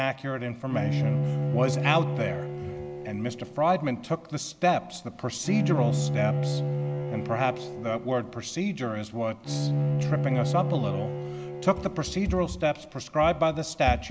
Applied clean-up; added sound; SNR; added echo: none; Bowed string instrument; 1 dB; none.